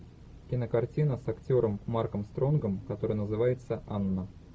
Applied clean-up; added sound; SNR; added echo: none; none; none; none.